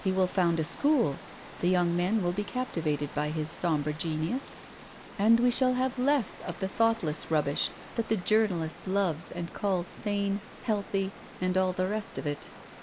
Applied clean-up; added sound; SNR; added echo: none; Water; 17 dB; none.